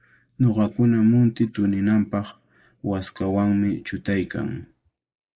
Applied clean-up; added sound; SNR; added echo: neural mask model Resemble Enhance denoiser.